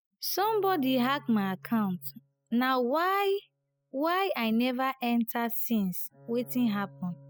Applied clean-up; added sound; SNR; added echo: classical method spectral subtraction.